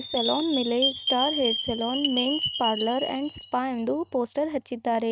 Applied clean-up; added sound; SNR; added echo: neural mask model RNNoise.